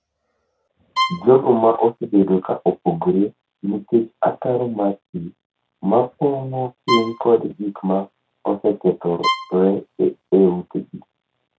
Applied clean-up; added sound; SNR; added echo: none; Bowed string instrument; 7 dB; none.